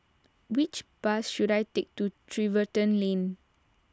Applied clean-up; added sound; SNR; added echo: none; none; none; none.